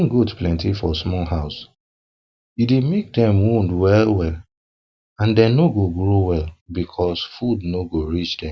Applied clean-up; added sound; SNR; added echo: none; none; none; none.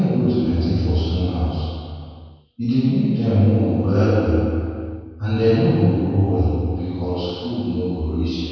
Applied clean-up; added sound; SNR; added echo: none; none; none; reverberation time 2.1 s.